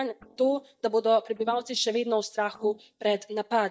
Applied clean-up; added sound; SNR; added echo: neural mask model DeepFilterNet 3.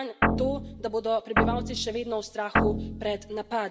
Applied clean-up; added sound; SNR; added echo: none; Guitar; -2 dB; reverberation time 1.1 s.